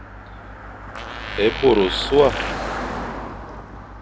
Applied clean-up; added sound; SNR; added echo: none; Car passing by + Fart; 8 dB; none.